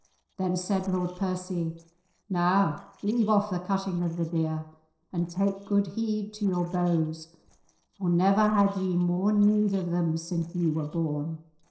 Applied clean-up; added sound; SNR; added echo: neural separator model SepFormer DNS4.